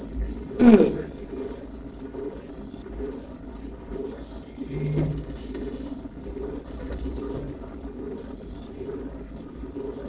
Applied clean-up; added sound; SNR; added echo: neural separator model SepFormer DNS4.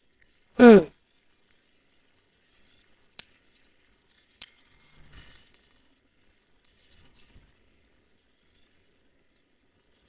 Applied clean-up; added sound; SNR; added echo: neural separator model SepFormer WHAMR!.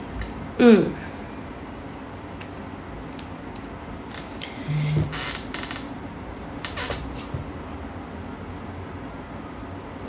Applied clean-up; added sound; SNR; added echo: none; none; none; none.